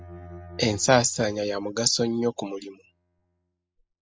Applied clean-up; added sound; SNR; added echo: classical method spectral subtraction.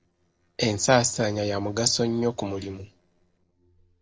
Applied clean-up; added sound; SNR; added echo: neural separator model SepFormer DNS4.